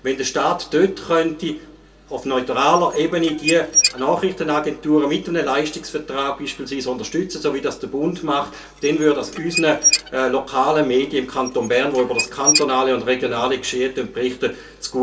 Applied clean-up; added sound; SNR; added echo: none; Squeak / Dishes, pots, and pans; 4 dB; reverberation time 0.2 s.